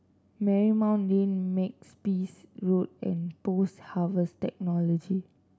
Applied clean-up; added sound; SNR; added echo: none; none; none; none.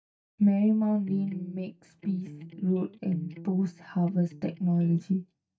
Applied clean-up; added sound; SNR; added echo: neural mask model DeepFilterNet 3.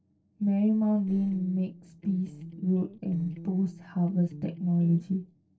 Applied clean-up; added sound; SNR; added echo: neural separator model SepFormer DNS4.